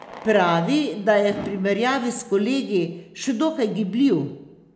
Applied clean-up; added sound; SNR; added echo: none; Fireworks; 19 dB; none.